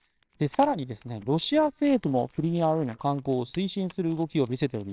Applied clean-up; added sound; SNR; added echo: neural separator model SepFormer WHAMR!.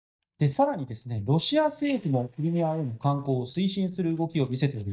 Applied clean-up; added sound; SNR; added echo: neural mask model DeepFilterNet 3.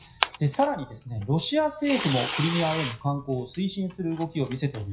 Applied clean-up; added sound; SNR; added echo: classical method WPE with log-MMSE.